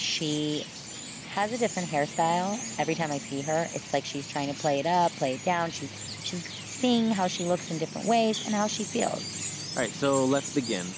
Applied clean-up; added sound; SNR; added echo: none; Chirp, tweet; 9 dB; none.